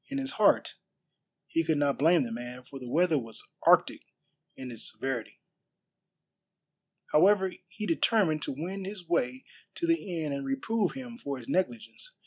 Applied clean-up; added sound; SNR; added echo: none; none; none; none.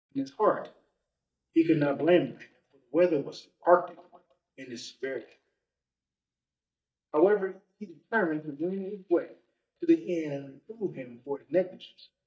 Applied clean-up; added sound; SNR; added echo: neural mask model DeepFilterNet 3.